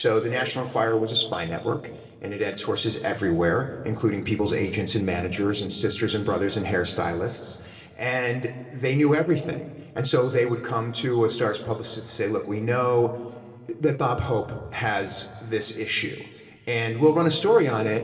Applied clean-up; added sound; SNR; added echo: neural separator model SepFormer DNS4.